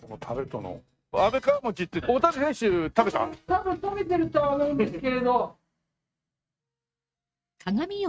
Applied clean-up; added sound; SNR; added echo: neural mask model RNNoise.